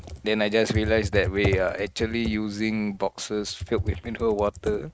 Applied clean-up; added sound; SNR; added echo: neural mask model RNNoise.